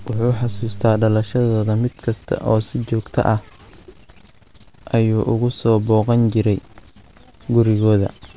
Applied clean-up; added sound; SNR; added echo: none; none; none; none.